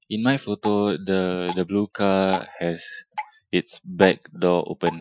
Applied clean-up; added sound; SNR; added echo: classical method Wiener filter.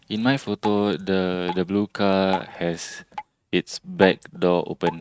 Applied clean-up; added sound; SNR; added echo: neural mask model RNNoise.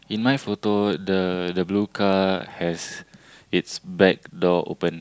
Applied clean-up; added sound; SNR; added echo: none; none; none; none.